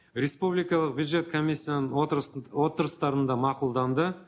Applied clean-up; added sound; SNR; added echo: none; none; none; none.